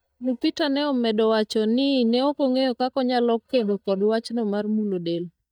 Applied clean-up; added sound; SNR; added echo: neural mask model DeepFilterNet 3.